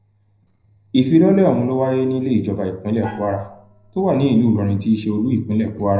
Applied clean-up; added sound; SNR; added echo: neural separator model SepFormer DNS4.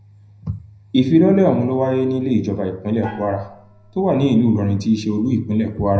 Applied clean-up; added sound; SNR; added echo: none; Gong; 20 dB; reverberation time 0.3 s.